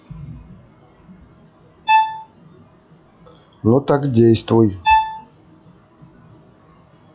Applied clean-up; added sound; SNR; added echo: classical method log-MMSE.